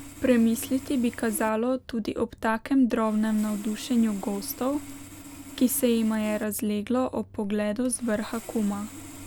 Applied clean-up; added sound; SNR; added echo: none; Sawing; 18 dB; none.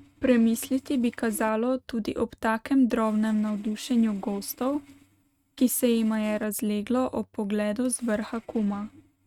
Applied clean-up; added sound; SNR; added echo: neural mask model RNNoise.